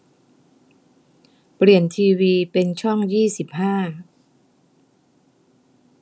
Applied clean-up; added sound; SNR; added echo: none; none; none; none.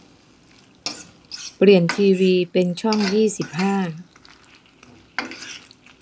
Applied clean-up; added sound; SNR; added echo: none; Frying (food); 14 dB; none.